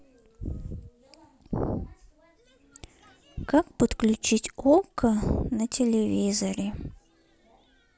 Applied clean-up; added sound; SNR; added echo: none; none; none; none.